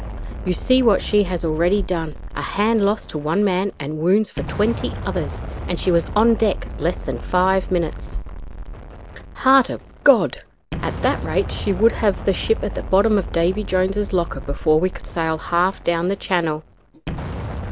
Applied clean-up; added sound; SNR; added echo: none; Explosion; 9 dB; none.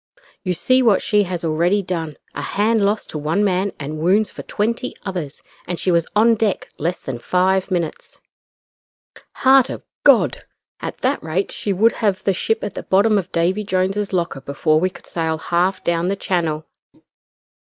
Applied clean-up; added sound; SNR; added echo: none; none; none; none.